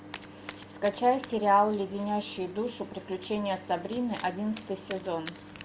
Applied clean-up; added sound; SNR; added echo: none; Domestic sounds, home sounds; 20 dB; none.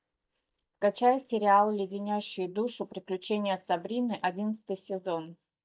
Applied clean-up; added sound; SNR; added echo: neural mask model DeepFilterNet 3.